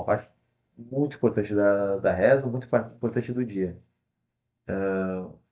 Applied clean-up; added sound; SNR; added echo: neural mask model DeepFilterNet 3.